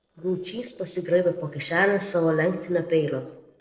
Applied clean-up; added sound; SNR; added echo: neural separator model SepFormer DNS4.